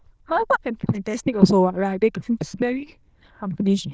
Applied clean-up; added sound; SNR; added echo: neural diffusion model UNIVERSE++.